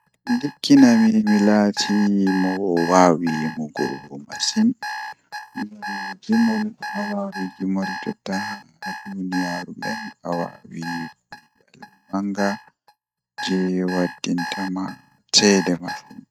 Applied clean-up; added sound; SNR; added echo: neural mask model RNNoise.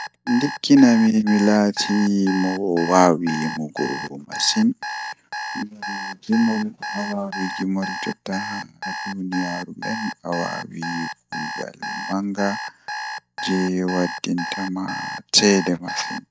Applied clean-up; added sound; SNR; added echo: none; Alarm; 9 dB; none.